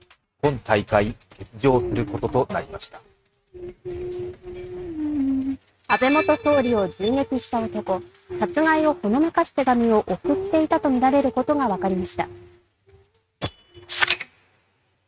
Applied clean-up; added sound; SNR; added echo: neural mask model RNNoise.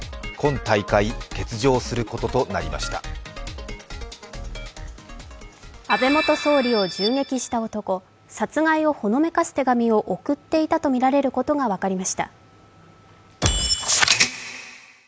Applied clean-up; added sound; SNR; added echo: none; none; none; none.